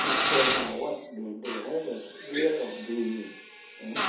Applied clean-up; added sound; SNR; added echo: none; Drill; 0 dB; reverberation time 0.5 s.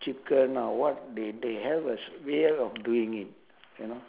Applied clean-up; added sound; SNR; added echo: none; none; none; none.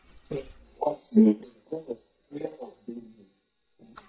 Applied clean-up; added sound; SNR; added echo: neural mask model DeepFilterNet 3.